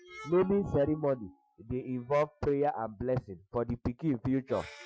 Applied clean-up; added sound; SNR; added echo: classical method Wiener filter.